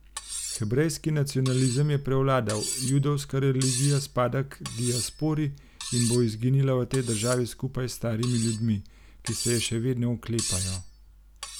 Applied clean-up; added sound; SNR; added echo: none; Cutlery, silverware; 10 dB; none.